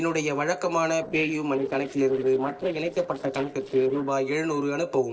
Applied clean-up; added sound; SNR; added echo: neural separator model SepFormer DNS4.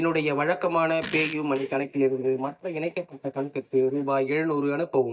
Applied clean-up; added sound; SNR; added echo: neural mask model DeepFilterNet 3.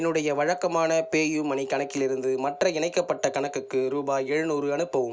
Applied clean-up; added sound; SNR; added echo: none; none; none; none.